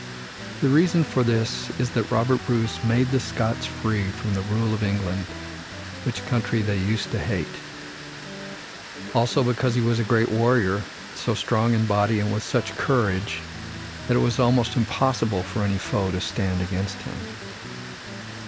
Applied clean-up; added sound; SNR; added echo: none; Guitar + Water; 11 dB; none.